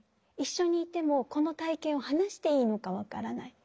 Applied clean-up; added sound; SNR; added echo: none; none; none; none.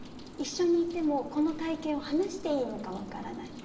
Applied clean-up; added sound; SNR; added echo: none; Rain; 13 dB; reverberation time 1.2 s.